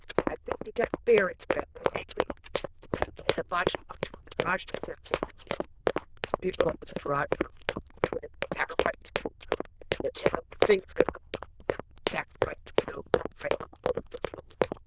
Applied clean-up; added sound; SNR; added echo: neural diffusion model UNIVERSE++.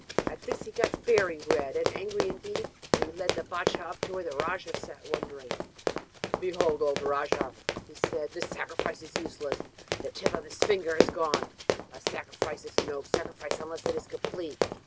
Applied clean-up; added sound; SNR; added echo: none; Run; -1 dB; none.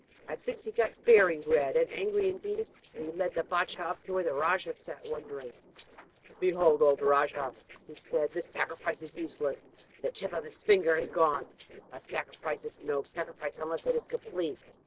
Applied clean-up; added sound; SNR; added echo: neural separator model SepFormer DNS4.